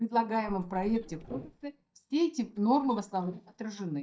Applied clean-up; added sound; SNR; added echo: neural mask model DeepFilterNet 3.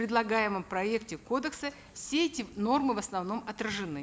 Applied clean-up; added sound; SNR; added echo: none; none; none; none.